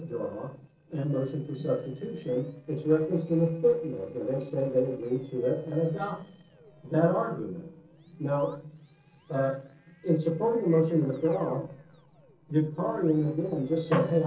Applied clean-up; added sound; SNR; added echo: neural separator model SepFormer DNS4.